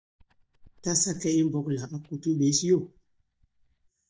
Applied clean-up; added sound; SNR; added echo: neural mask model DeepFilterNet 3.